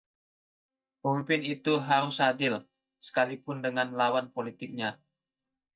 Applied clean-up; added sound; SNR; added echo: neural mask model DeepFilterNet 3.